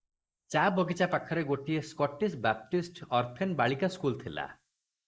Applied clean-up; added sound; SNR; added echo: neural mask model Resemble Enhance denoiser.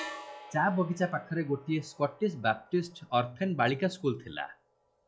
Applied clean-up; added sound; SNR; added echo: classical method log-MMSE.